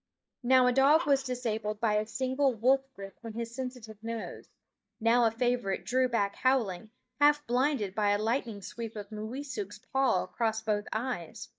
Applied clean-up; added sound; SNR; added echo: neural mask model DeepFilterNet 3.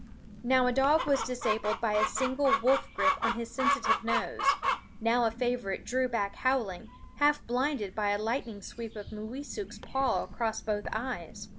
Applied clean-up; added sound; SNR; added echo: none; Chicken, rooster; 4 dB; none.